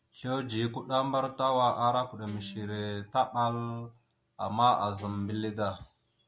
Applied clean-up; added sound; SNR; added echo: none; Guitar; 17 dB; none.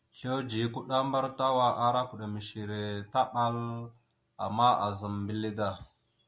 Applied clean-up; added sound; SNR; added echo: none; none; none; none.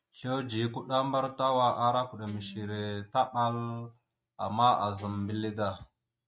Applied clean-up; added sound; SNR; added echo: neural mask model RNNoise.